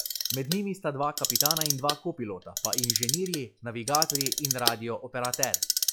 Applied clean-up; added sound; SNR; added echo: classical method log-MMSE.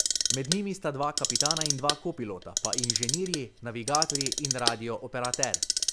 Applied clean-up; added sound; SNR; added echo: none; Clock; -3 dB; none.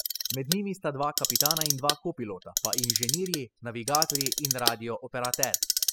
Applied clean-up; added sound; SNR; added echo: classical method spectral subtraction.